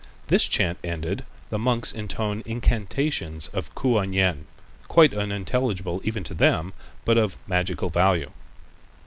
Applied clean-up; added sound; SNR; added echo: none; none; none; none.